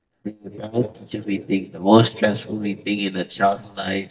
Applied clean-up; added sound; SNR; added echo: neural mask model DeepFilterNet 3.